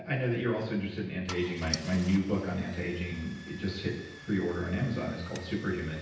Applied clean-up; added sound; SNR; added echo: none; Engine starting / Car; 15 dB; reverberation time 0.9 s.